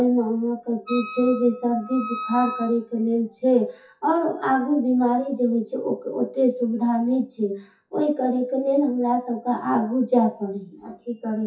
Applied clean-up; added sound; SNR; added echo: classical method WPE with log-MMSE.